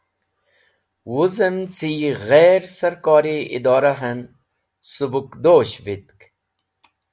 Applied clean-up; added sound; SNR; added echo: none; none; none; none.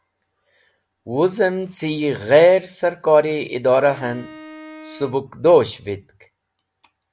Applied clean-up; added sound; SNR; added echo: none; Bowed string instrument; 20 dB; none.